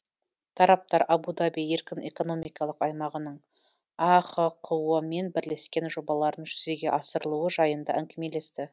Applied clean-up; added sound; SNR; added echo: none; none; none; none.